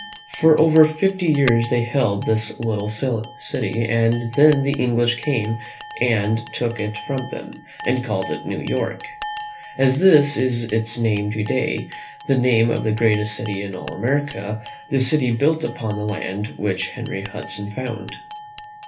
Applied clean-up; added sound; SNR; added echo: none; Chink, clink; 17 dB; reverberation time 0.3 s.